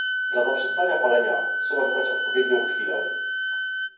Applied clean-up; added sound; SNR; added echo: none; Wind instrument, woodwind instrument; 0 dB; reverberation time 0.9 s.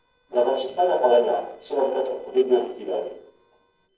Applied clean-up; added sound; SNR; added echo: neural separator model SepFormer DNS4.